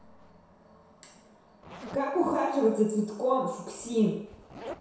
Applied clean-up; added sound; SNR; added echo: none; Zipper (clothing); 19 dB; reverberation time 0.7 s.